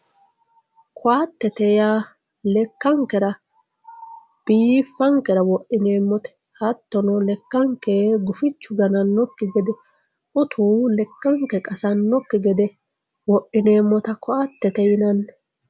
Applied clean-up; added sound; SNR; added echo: none; none; none; none.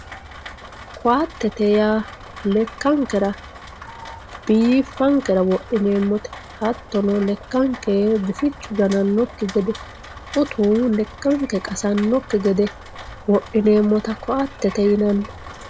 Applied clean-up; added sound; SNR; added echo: none; Rain; 16 dB; none.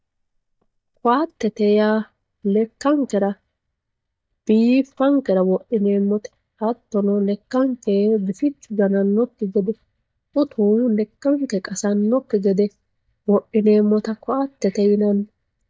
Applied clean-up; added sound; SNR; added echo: neural mask model DeepFilterNet 3.